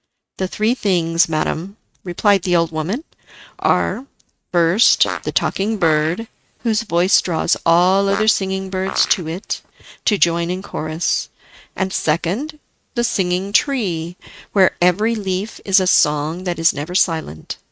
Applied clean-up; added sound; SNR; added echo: neural mask model RNNoise.